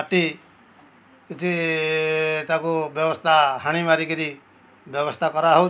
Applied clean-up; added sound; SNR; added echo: none; none; none; none.